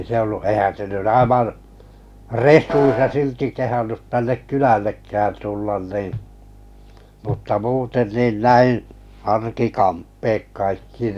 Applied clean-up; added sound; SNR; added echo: none; Piano; 4 dB; none.